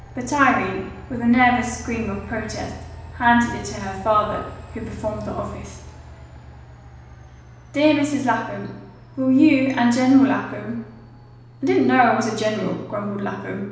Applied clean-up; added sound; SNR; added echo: none; Train; 19 dB; reverberation time 0.9 s.